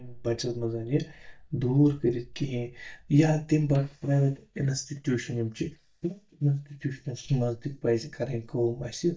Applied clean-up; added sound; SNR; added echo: neural mask model DeepFilterNet 3.